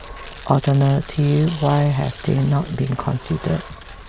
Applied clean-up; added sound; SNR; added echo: none; Tearing + Engine; 17 dB; none.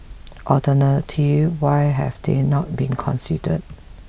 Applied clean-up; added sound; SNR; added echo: none; none; none; none.